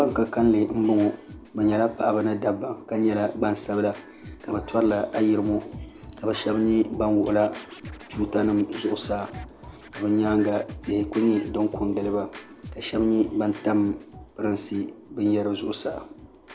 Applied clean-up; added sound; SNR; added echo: none; Scratching (performance technique); 18 dB; none.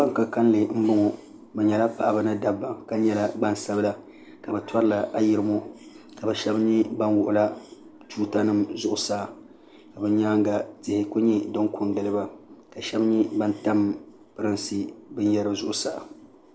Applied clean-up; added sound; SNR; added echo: none; none; none; none.